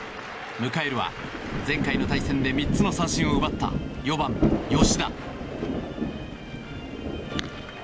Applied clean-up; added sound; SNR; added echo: none; Rain; -1 dB; none.